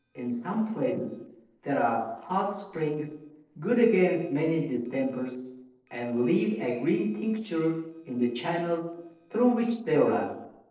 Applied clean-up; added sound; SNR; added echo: neural separator model SepFormer DNS4.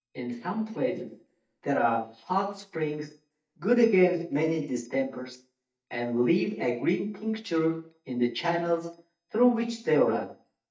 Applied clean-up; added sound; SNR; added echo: neural mask model DeepFilterNet 3.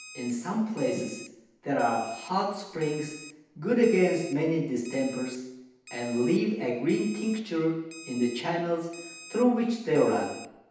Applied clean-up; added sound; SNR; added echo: none; Alarm; 19 dB; reverberation time 0.9 s.